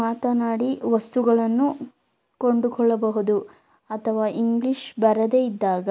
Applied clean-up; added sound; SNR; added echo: none; none; none; none.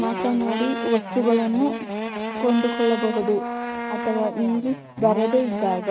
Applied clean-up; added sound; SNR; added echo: neural mask model RNNoise.